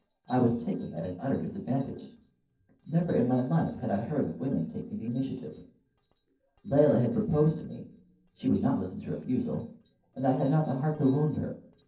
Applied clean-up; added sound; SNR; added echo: neural separator model SepFormer DNS4.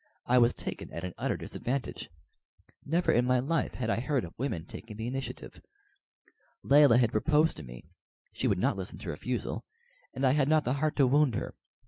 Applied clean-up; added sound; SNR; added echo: none; none; none; none.